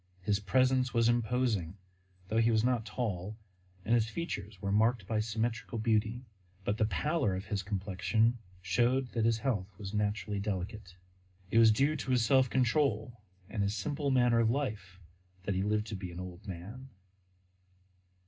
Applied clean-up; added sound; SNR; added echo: none; none; none; reverberation time 0.2 s.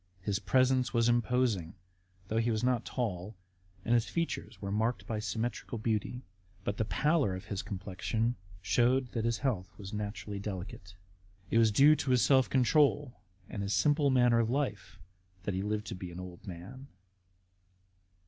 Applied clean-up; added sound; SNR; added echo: none; none; none; none.